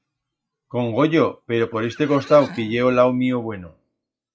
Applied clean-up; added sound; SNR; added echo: classical method log-MMSE.